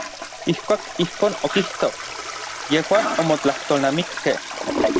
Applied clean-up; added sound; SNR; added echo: none; Toilet flush; 5 dB; none.